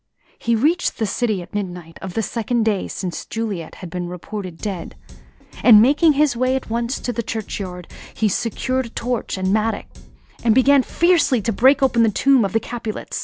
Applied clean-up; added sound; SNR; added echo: none; Drum kit; 18 dB; none.